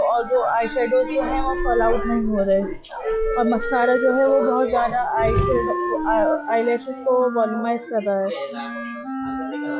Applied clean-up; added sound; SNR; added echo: classical method log-MMSE.